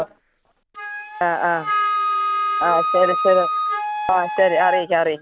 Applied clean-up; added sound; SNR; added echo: none; Wind instrument, woodwind instrument; 2 dB; none.